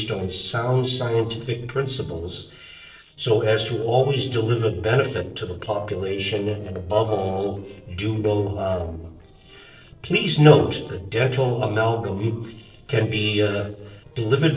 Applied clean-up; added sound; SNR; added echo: neural separator model SepFormer DNS4.